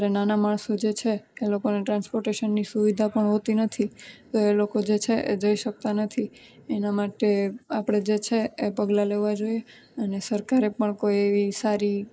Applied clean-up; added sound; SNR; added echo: neural mask model Resemble Enhance denoiser.